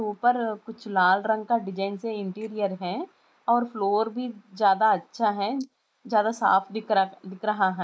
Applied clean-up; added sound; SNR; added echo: neural mask model Resemble Enhance denoiser.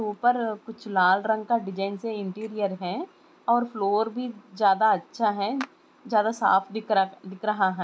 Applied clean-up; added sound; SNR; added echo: none; Clapping; 20 dB; none.